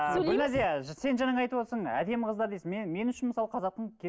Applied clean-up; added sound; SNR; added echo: none; none; none; none.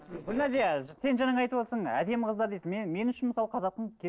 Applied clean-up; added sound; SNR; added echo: neural separator model SepFormer DNS4.